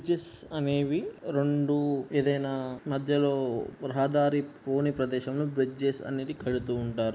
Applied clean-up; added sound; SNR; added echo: none; none; none; none.